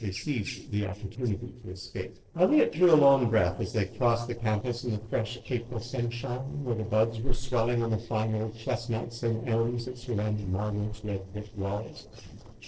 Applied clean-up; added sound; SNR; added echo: neural separator model SepFormer DNS4.